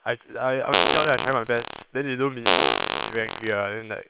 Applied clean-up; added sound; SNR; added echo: neural separator model SepFormer WHAM!.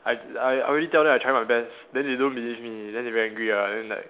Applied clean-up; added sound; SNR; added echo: none; none; none; none.